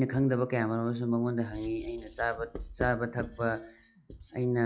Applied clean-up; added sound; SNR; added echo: classical method log-MMSE.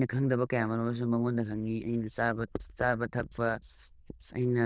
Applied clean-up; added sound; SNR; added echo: neural diffusion model UNIVERSE++.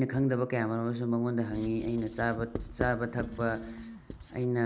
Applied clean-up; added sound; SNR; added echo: none; Writing; 11 dB; none.